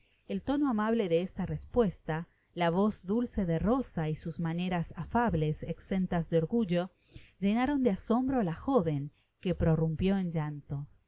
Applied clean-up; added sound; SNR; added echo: none; none; none; none.